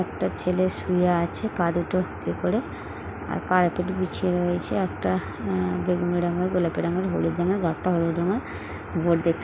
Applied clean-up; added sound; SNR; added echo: none; none; none; none.